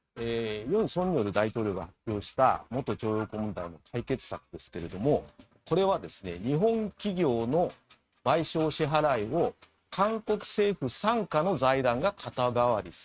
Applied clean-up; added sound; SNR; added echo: neural mask model RNNoise.